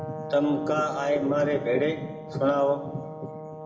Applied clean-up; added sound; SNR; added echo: none; Brass instrument; 11 dB; reverberation time 1.4 s.